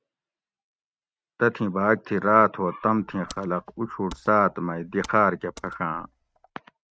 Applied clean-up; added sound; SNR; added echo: neural mask model RNNoise.